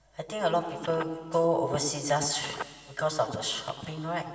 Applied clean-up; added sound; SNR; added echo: none; Telephone; 14 dB; reverberation time 2.0 s.